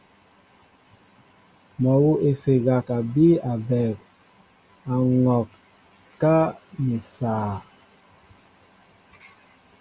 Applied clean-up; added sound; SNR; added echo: none; none; none; none.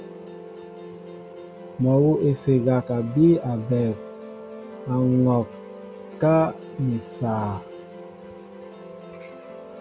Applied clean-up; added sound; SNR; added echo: none; Musical instrument; 15 dB; none.